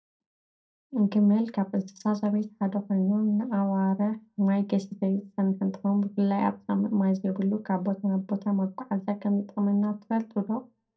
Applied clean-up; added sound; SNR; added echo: none; none; none; reverberation time 0.2 s.